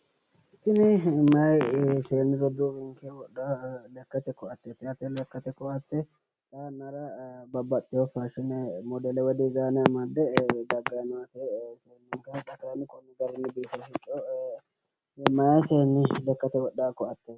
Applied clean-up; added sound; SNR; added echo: none; none; none; none.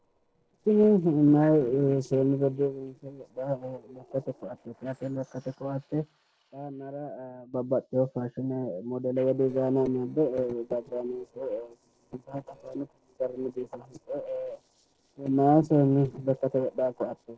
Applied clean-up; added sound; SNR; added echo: neural separator model SepFormer DNS4.